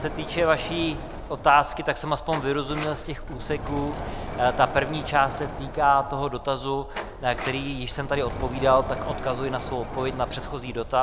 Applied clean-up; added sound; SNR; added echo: none; Sliding door; 9 dB; none.